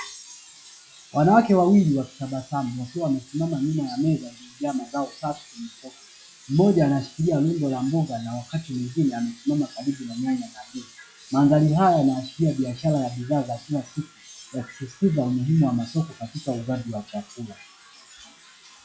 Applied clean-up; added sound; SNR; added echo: classical method log-MMSE.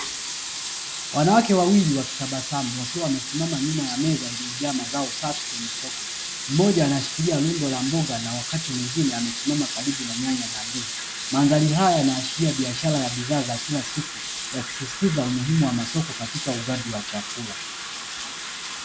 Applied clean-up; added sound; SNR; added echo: none; Sink (filling or washing) / Water tap, faucet; 6 dB; none.